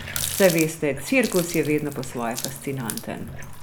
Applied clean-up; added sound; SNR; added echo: none; Water tap, faucet; 9 dB; none.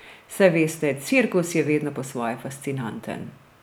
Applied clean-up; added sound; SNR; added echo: none; none; none; none.